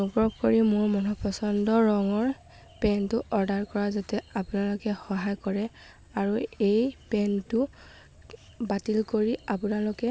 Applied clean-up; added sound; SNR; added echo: none; none; none; none.